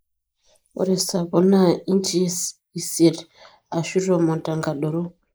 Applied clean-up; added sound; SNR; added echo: neural mask model Resemble Enhance denoiser.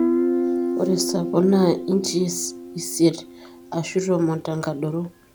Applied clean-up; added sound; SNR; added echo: none; Guitar; 4 dB; none.